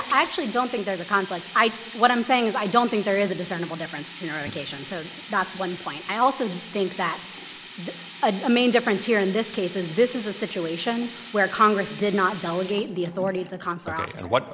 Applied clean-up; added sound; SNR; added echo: none; Sink (filling or washing); 12 dB; none.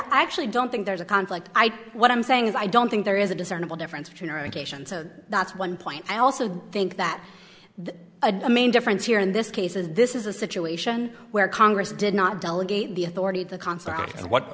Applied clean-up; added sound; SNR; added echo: none; none; none; none.